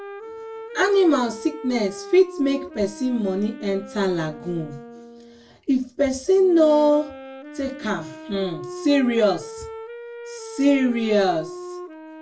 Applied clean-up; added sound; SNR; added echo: none; Wind instrument, woodwind instrument; 14 dB; reverberation time 0.2 s.